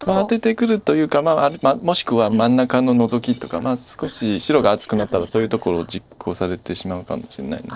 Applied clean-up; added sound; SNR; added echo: neural separator model SepFormer DNS4.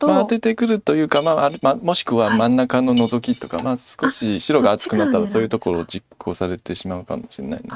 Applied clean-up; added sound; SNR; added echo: neural mask model RNNoise.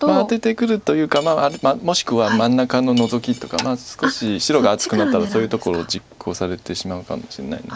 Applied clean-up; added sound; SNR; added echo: none; Cutlery, silverware / Dishes, pots, and pans; 17 dB; none.